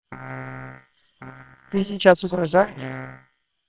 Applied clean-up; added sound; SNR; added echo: neural separator model SepFormer WHAMR!.